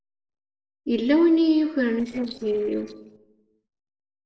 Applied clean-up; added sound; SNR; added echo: neural separator model SepFormer DNS4.